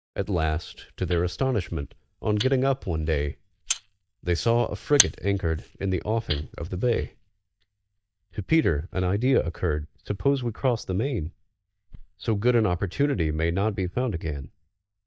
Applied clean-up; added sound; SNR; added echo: neural mask model DeepFilterNet 3.